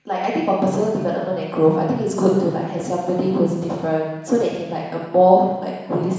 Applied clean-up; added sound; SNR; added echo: none; none; none; reverberation time 1.1 s.